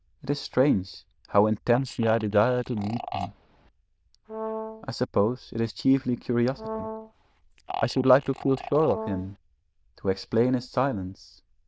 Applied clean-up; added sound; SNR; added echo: neural diffusion model UNIVERSE++.